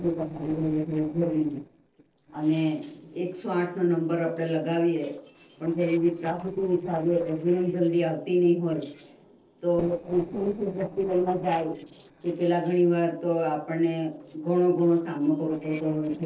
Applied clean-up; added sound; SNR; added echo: neural separator model SepFormer DNS4.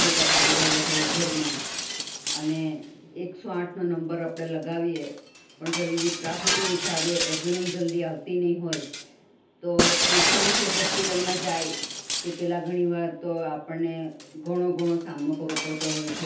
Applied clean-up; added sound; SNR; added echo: none; Shatter; -1 dB; reverberation time 0.5 s.